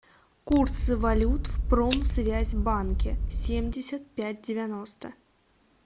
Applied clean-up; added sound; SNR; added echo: none; Scissors; -3 dB; none.